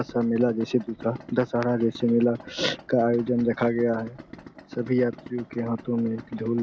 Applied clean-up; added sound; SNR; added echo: none; Idling; 18 dB; none.